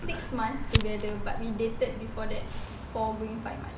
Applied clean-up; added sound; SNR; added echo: none; Fire; -2 dB; none.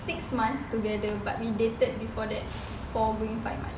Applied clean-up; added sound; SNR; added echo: none; none; none; none.